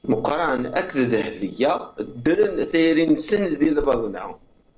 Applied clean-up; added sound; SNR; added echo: neural separator model SepFormer DNS4.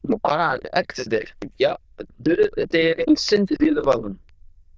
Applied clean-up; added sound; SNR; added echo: neural diffusion model UNIVERSE++.